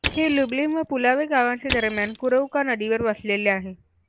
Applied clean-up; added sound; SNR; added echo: none; Crushing; 12 dB; none.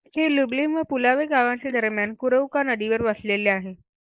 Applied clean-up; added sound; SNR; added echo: neural mask model Resemble Enhance denoiser.